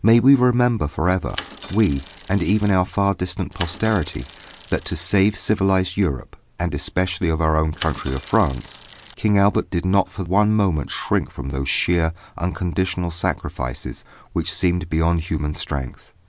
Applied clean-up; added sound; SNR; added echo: none; Mechanisms / Bicycle; 17 dB; none.